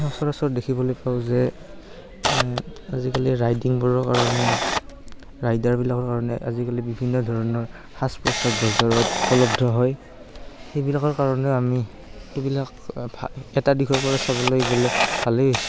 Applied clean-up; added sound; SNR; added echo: none; Camera; 6 dB; none.